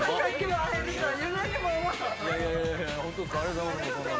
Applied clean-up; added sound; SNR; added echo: none; none; none; none.